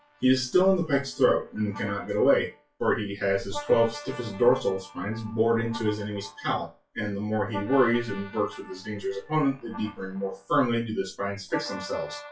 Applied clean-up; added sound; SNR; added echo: classical method WPE with log-MMSE.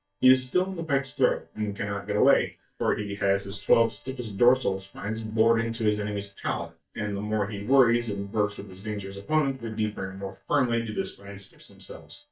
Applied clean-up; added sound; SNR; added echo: neural mask model DeepFilterNet 3.